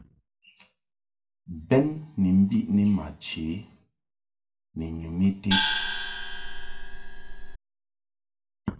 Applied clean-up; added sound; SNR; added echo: none; Gong; -1 dB; reverberation time 0.2 s.